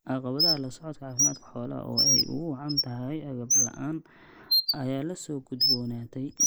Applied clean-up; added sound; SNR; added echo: neural mask model Resemble Enhance denoiser.